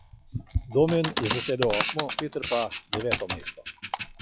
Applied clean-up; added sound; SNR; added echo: classical method log-MMSE.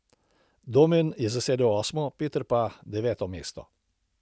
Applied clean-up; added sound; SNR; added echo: none; none; none; none.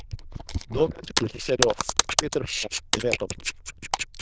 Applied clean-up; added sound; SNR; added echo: neural diffusion model UNIVERSE++.